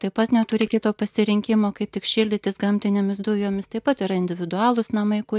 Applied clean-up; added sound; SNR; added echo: neural mask model DeepFilterNet 3.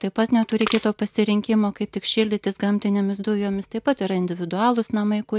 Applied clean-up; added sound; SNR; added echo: none; Crushing; 7 dB; none.